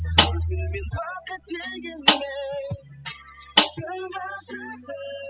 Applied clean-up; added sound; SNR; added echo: classical method spectral subtraction.